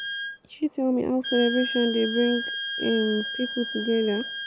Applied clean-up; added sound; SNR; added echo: none; Wind instrument, woodwind instrument; 6 dB; none.